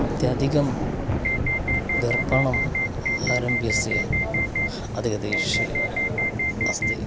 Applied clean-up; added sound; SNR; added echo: none; Alarm + Thunder / Rain; -2 dB; none.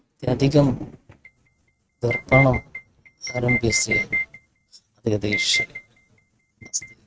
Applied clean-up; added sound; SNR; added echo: neural mask model RNNoise.